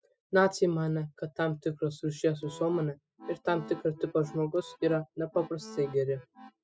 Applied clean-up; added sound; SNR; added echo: classical method spectral subtraction.